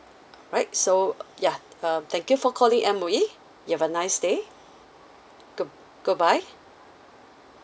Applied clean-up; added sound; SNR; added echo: none; none; none; none.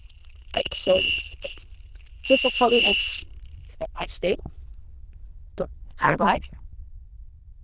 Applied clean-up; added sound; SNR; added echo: neural diffusion model UNIVERSE++.